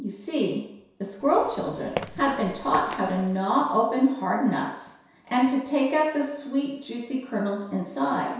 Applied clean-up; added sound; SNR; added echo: none; Walk, footsteps; 13 dB; reverberation time 0.7 s.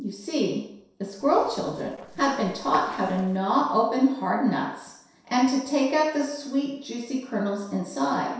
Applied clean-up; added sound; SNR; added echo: neural separator model SepFormer DNS4.